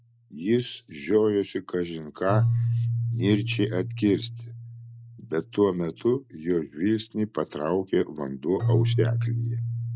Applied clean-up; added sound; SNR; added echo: none; Keyboard (musical); 3 dB; none.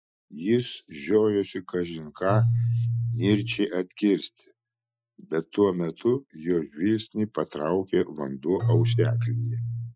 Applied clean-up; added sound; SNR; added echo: classical method Wiener filter.